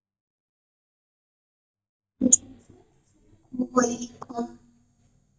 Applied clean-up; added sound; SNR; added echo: neural mask model DeepFilterNet 3.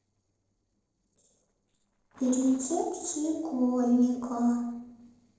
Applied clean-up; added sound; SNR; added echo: neural separator model SepFormer DNS4.